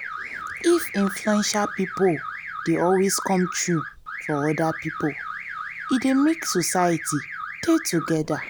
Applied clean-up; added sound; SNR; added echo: none; Alarm / Car; 9 dB; none.